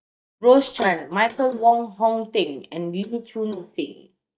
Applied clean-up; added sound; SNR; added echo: neural mask model DeepFilterNet 3.